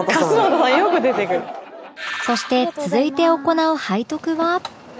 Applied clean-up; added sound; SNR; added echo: none; none; none; none.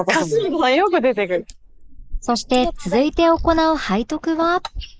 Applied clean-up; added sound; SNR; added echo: neural mask model Resemble Enhance denoiser.